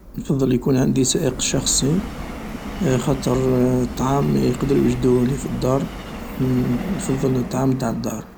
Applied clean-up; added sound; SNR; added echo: none; Subway, metro, underground; 10 dB; none.